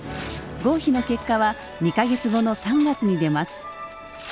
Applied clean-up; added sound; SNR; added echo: none; none; none; none.